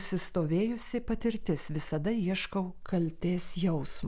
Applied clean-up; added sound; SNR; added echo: none; none; none; none.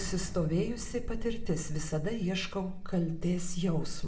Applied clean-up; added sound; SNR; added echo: none; Explosion; 15 dB; reverberation time 0.5 s.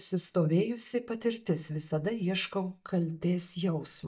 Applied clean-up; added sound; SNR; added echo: neural mask model DeepFilterNet 3.